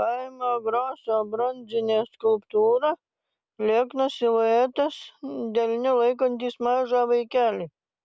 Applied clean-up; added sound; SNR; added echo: none; none; none; none.